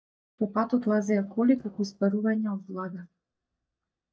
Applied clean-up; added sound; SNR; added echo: neural mask model DeepFilterNet 3.